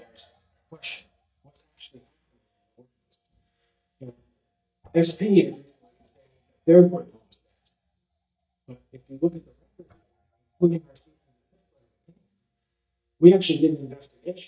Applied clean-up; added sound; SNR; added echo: neural mask model DeepFilterNet 3.